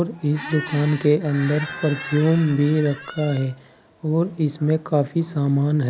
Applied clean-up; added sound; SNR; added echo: none; Squeak; 15 dB; none.